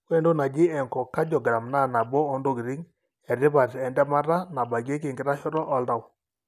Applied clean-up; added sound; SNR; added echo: none; none; none; none.